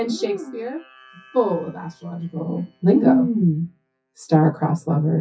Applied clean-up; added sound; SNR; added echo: classical method WPE with log-MMSE.